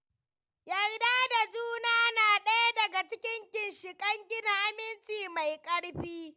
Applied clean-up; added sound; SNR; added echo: none; none; none; none.